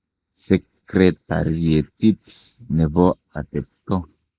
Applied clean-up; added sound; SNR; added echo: neural mask model Resemble Enhance denoiser.